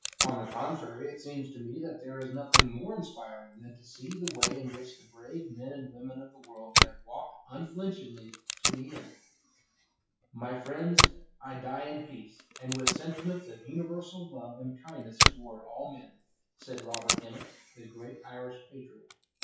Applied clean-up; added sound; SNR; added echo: classical method WPE with log-MMSE.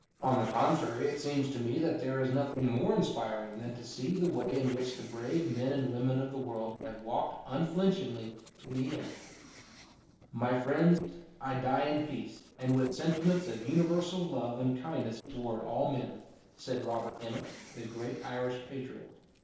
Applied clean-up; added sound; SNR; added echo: neural separator model SepFormer DNS4.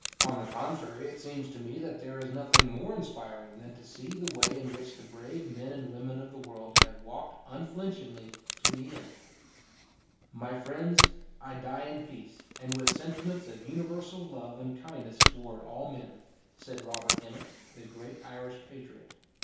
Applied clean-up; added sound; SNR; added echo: none; Packing tape, duct tape; -5 dB; reverberation time 0.8 s.